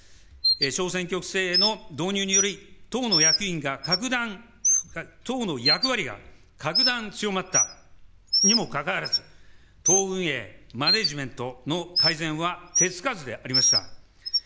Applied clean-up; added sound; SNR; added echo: none; Bird; -2 dB; none.